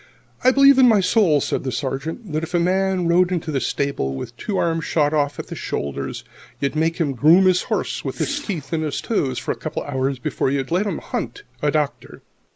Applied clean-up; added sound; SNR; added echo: neural mask model Resemble Enhance denoiser.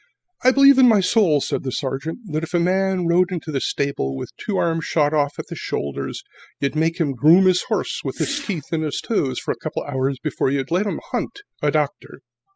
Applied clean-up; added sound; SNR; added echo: classical method spectral subtraction.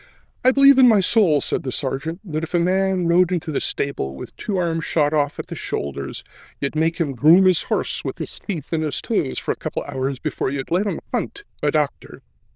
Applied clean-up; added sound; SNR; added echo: neural diffusion model UNIVERSE++.